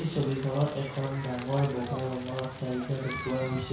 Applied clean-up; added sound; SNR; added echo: none; Crackle; 10 dB; reverberation time 0.6 s.